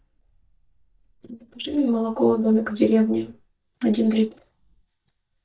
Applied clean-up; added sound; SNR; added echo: neural mask model DeepFilterNet 3.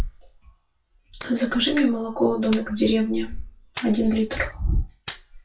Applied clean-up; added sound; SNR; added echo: classical method WPE with log-MMSE.